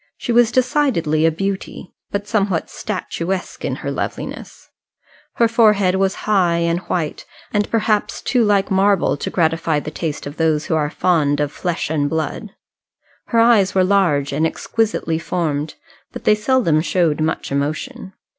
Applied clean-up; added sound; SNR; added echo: none; none; none; none.